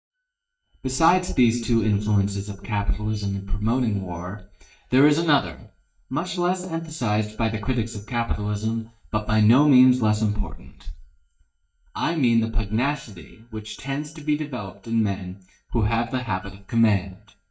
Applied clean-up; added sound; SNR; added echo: neural mask model DeepFilterNet 3.